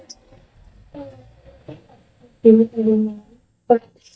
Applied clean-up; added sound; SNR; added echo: neural mask model DeepFilterNet 3.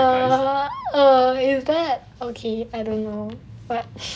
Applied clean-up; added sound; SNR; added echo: none; none; none; none.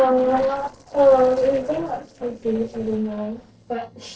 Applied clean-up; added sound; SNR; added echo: neural separator model SepFormer DNS4.